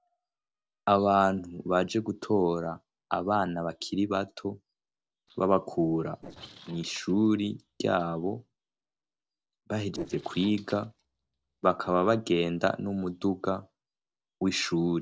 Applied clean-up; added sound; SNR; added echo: neural separator model SepFormer DNS4.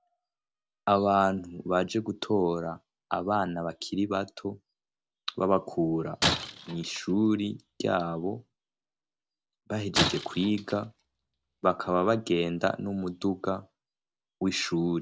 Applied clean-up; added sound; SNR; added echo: none; Shatter; 5 dB; none.